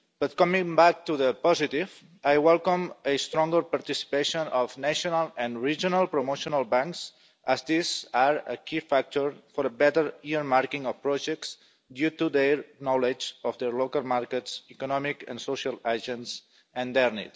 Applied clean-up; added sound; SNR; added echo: none; Cowbell; 20 dB; none.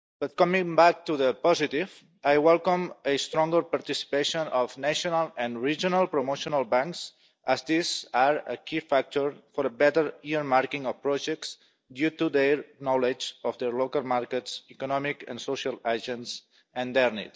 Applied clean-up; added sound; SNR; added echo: neural mask model DeepFilterNet 3.